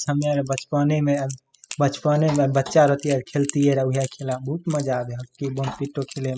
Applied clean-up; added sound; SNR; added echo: classical method spectral subtraction.